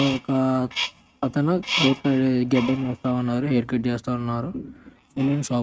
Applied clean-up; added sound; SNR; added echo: neural mask model RNNoise.